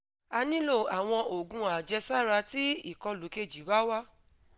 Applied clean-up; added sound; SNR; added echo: none; none; none; none.